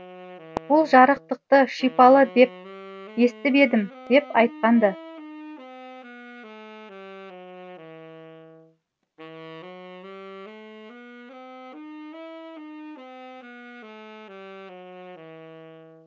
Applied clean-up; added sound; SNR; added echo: none; Wind instrument, woodwind instrument; 17 dB; none.